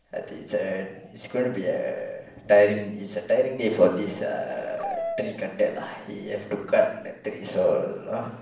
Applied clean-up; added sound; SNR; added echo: none; Dog; 11 dB; reverberation time 0.7 s.